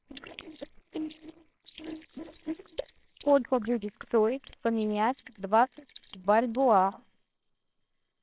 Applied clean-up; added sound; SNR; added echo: neural separator model SepFormer WHAMR!.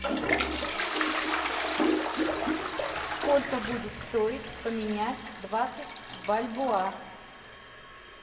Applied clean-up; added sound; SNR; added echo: none; Toilet flush; -1 dB; reverberation time 1.1 s.